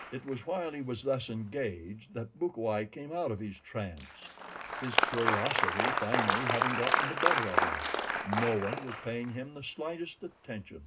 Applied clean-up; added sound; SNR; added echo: none; Applause; -2 dB; reverberation time 0.2 s.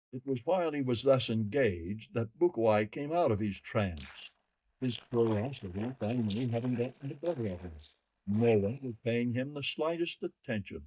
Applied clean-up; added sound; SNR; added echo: neural mask model DeepFilterNet 3.